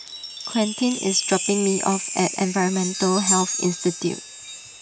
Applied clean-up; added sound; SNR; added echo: none; Chime; 4 dB; none.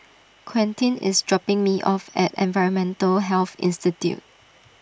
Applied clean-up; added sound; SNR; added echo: none; none; none; none.